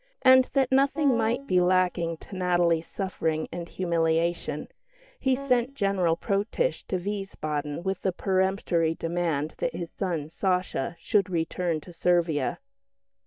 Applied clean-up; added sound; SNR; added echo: neural mask model DeepFilterNet 3.